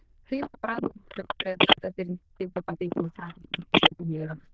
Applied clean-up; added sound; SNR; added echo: neural diffusion model UNIVERSE++.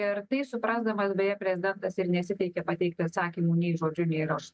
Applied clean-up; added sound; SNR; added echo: none; none; none; none.